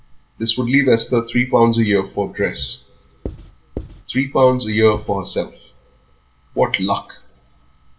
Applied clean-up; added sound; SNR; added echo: none; Writing; 12 dB; reverberation time 0.5 s.